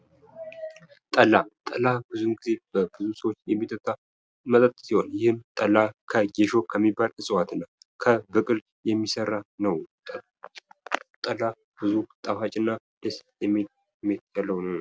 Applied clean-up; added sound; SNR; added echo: none; none; none; none.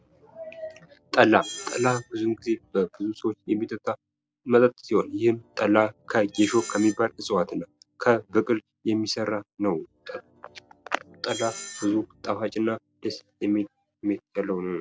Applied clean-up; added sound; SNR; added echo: none; Screech; 20 dB; none.